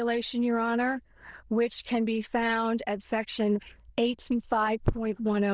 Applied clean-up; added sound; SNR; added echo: neural diffusion model UNIVERSE++.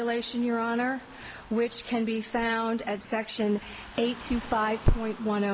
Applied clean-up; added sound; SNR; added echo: none; Car passing by / Traffic noise, roadway noise; 19 dB; none.